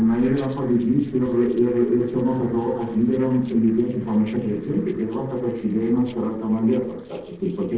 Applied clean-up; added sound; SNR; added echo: neural separator model SepFormer DNS4.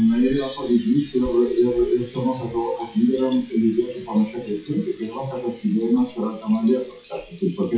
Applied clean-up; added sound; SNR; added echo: classical method WPE with log-MMSE.